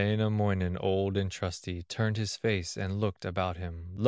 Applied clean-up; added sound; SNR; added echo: none; none; none; none.